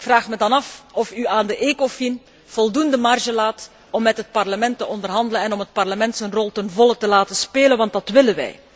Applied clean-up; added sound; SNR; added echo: none; none; none; none.